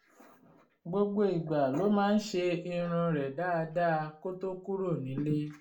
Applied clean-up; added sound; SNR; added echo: none; none; none; reverberation time 0.3 s.